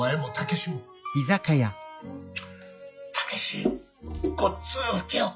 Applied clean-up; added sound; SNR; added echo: classical method log-MMSE.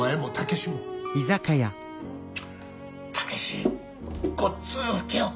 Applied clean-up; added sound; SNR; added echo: none; Piano; 16 dB; none.